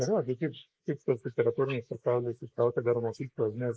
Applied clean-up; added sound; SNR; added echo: neural mask model Resemble Enhance denoiser.